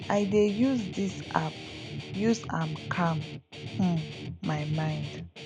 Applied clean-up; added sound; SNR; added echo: none; Guitar; 9 dB; none.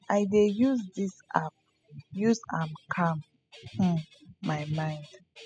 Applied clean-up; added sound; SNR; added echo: classical method spectral subtraction.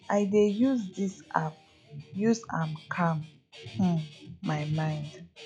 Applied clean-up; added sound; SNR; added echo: classical method log-MMSE.